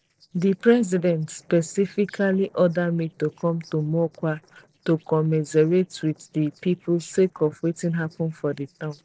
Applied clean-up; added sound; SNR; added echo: neural separator model SepFormer DNS4.